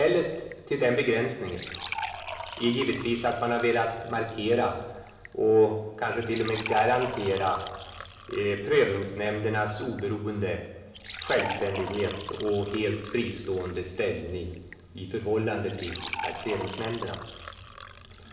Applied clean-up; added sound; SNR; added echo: none; Fill (with liquid) / Trickle, dribble; 11 dB; reverberation time 1.1 s.